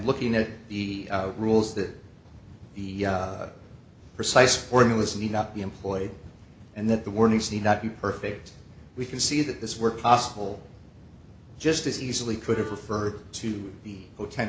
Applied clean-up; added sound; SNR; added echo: none; Wind instrument, woodwind instrument; 20 dB; none.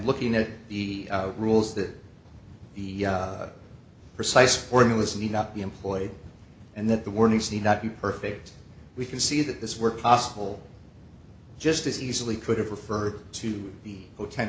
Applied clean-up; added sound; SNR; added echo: none; none; none; none.